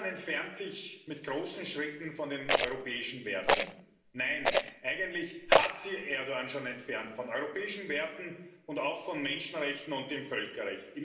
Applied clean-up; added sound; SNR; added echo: none; Rattle; -5 dB; reverberation time 0.8 s.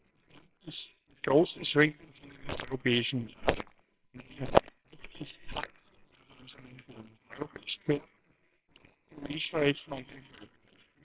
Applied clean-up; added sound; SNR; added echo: neural separator model SepFormer WHAMR!.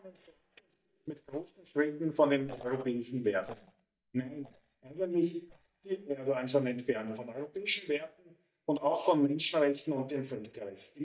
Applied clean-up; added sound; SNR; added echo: neural mask model DeepFilterNet 3.